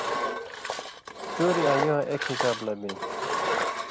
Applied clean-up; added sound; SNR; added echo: none; Engine; 0 dB; none.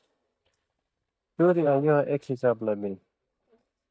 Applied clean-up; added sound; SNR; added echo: neural mask model DeepFilterNet 3.